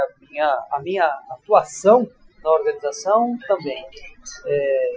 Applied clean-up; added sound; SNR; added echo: classical method Wiener filter.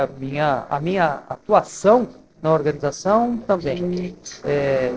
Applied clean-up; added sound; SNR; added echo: neural separator model SepFormer DNS4.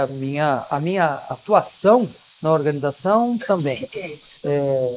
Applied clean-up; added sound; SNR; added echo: neural mask model Resemble Enhance denoiser.